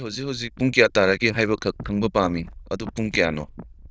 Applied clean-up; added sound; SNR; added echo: neural diffusion model UNIVERSE++.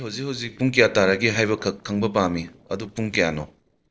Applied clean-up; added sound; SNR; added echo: neural separator model SepFormer DNS4.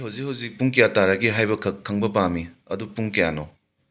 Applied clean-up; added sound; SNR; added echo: none; none; none; none.